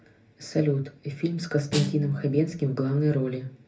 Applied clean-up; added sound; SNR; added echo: none; Snare drum; 11 dB; reverberation time 0.3 s.